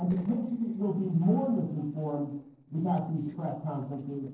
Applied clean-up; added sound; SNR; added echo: neural separator model SepFormer DNS4.